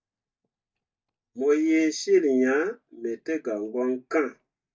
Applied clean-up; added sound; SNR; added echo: neural mask model DeepFilterNet 3.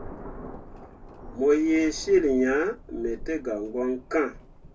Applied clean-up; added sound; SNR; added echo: none; Thunder; 15 dB; reverberation time 0.2 s.